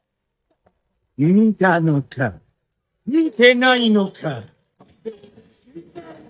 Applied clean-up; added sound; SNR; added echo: neural mask model DeepFilterNet 3.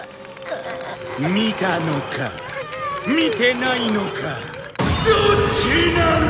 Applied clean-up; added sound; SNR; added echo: none; Wind; 20 dB; none.